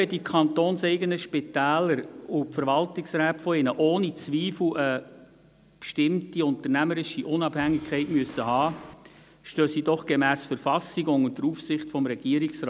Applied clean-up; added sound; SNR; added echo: none; Drum kit; 19 dB; none.